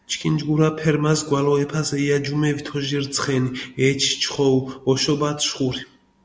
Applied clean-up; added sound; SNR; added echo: none; none; none; none.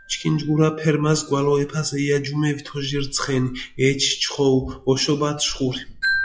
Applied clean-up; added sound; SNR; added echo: classical method log-MMSE.